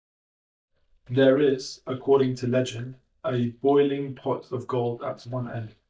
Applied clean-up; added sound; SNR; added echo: neural mask model DeepFilterNet 3.